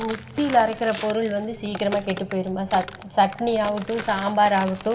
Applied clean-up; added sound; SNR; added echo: none; Walk, footsteps; 14 dB; reverberation time 1.0 s.